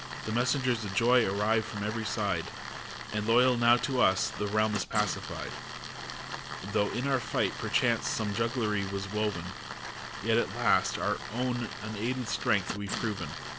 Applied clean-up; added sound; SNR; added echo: none; Tools; 9 dB; none.